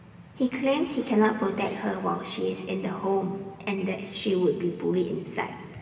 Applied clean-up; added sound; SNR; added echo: none; Hiss / Bus / Engine; 19 dB; reverberation time 1.9 s.